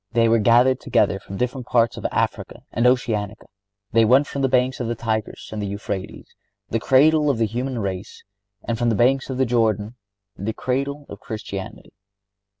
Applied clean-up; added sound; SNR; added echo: none; none; none; none.